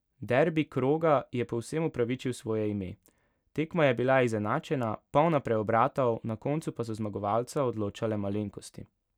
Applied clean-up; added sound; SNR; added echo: none; none; none; none.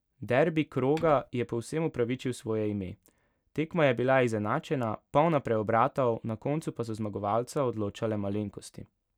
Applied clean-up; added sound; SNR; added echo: none; Typing; 18 dB; none.